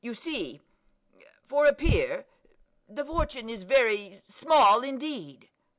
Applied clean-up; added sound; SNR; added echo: none; none; none; none.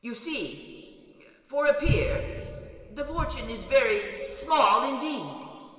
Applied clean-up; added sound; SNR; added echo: none; none; none; reverberation time 2.6 s.